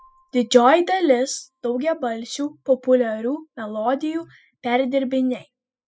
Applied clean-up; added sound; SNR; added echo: classical method spectral subtraction.